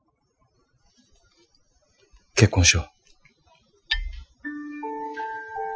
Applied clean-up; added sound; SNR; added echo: classical method Wiener filter.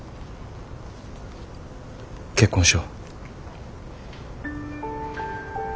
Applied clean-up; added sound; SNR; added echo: none; none; none; none.